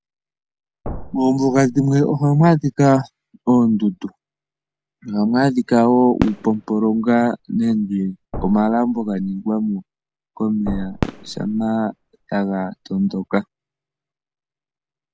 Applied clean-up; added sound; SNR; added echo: none; Fireworks + Thump, thud; 12 dB; none.